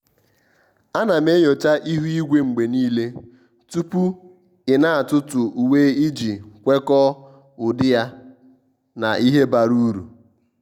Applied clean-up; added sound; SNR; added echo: none; none; none; none.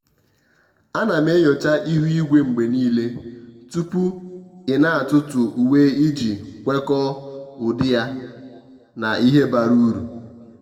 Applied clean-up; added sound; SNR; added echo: none; none; none; reverberation time 1.2 s.